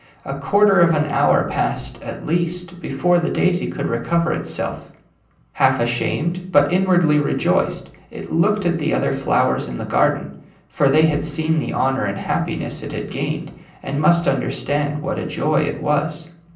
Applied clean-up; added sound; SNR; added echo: none; none; none; reverberation time 0.6 s.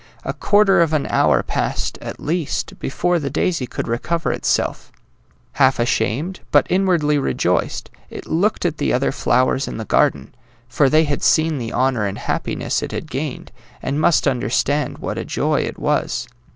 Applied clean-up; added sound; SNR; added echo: none; none; none; none.